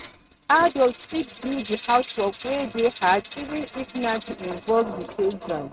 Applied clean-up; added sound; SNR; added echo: neural mask model RNNoise.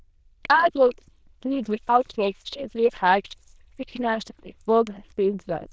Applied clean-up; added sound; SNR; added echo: neural diffusion model UNIVERSE++.